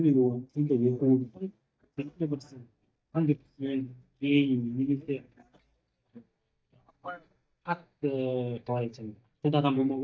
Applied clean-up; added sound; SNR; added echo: neural mask model DeepFilterNet 3.